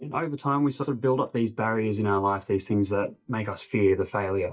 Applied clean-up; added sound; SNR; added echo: neural mask model DeepFilterNet 3.